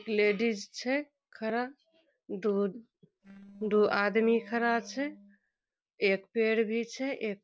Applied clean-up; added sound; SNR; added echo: neural separator model SepFormer DNS4.